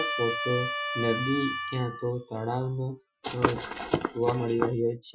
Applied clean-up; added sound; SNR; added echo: classical method Wiener filter.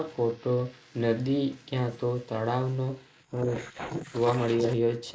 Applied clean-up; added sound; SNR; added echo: neural mask model Resemble Enhance denoiser.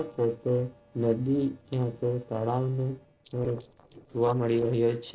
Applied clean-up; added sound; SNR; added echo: neural separator model SepFormer DNS4.